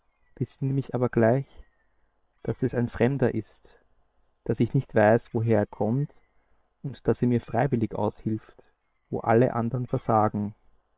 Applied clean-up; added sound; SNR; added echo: neural separator model SepFormer WHAM!.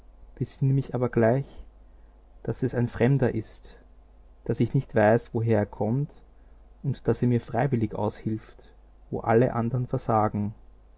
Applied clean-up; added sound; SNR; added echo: none; none; none; none.